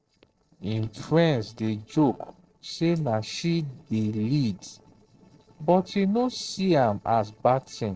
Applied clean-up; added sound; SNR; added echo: neural separator model SepFormer DNS4.